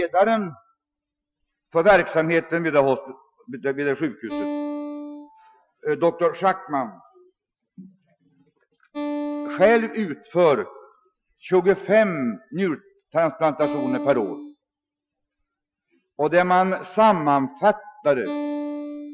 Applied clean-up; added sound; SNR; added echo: classical method Wiener filter.